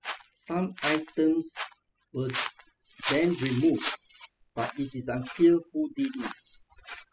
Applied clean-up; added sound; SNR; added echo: classical method spectral subtraction.